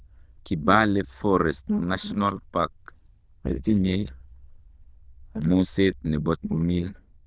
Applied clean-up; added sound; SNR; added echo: neural diffusion model UNIVERSE++.